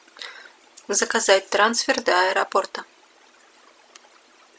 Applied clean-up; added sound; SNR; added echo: none; none; none; none.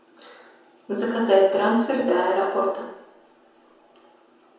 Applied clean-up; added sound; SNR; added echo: none; none; none; reverberation time 0.9 s.